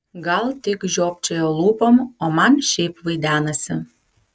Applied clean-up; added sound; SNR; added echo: none; none; none; none.